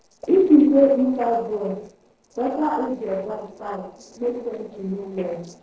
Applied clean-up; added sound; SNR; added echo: neural separator model SepFormer DNS4.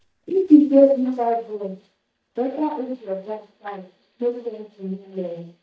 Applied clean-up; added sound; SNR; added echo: neural mask model DeepFilterNet 3.